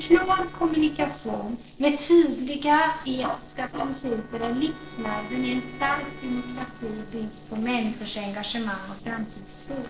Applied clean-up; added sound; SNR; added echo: neural separator model SepFormer DNS4.